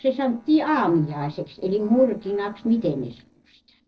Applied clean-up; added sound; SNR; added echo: neural separator model SepFormer DNS4.